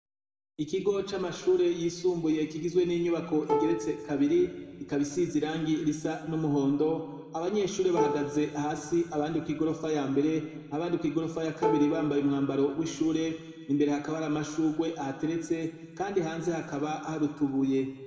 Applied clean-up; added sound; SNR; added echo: none; Plucked string instrument; 6 dB; reverberation time 1.4 s.